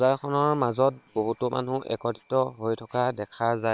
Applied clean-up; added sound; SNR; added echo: neural separator model SepFormer WHAM!.